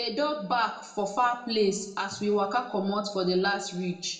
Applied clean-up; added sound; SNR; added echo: none; none; none; reverberation time 0.6 s.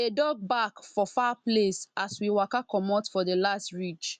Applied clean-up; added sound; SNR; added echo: none; none; none; none.